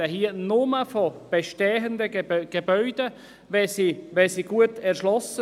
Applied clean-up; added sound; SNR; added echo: none; none; none; none.